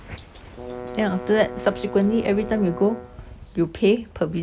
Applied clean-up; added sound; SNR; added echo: none; Bowed string instrument; 12 dB; none.